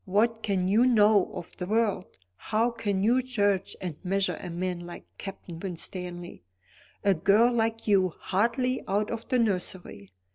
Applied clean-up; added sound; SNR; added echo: none; none; none; none.